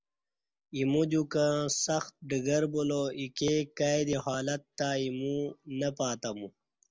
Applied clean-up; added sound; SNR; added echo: none; none; none; none.